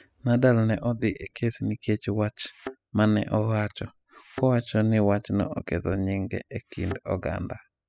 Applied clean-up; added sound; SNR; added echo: classical method spectral subtraction.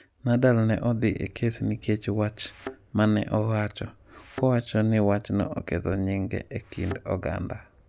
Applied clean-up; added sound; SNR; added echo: none; Thump, thud; 17 dB; none.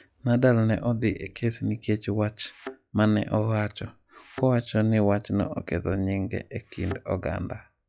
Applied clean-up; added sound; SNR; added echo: classical method log-MMSE.